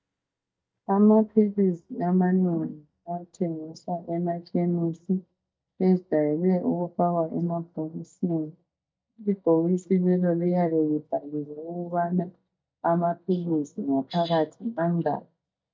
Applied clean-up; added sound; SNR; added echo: neural mask model DeepFilterNet 3.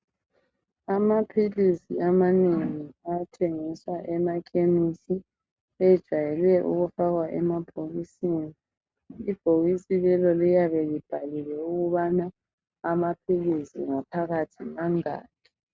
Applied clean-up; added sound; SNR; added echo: none; none; none; none.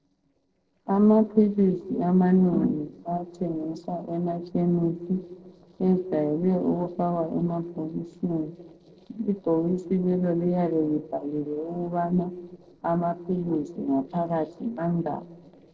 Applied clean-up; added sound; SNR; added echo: neural separator model SepFormer DNS4.